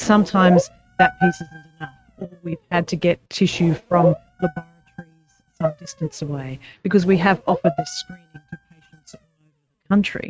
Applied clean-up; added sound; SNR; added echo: neural mask model RNNoise.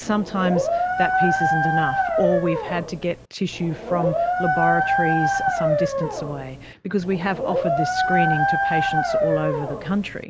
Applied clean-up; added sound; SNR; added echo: none; Dog; -3 dB; none.